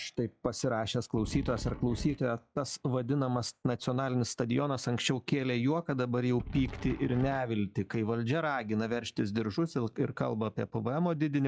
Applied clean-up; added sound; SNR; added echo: classical method log-MMSE.